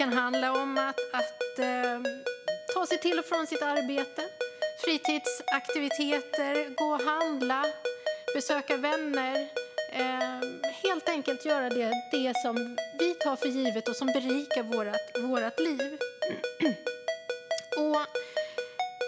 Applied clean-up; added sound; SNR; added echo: none; Ringtone; 2 dB; none.